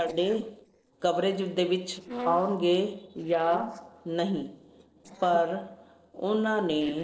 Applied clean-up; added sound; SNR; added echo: neural separator model SepFormer DNS4.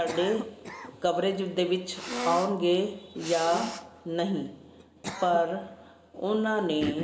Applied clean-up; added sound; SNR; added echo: none; Cough; 11 dB; reverberation time 1.5 s.